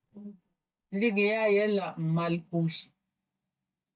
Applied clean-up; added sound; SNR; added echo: neural mask model DeepFilterNet 3.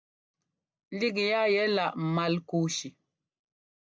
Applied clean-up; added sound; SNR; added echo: none; none; none; none.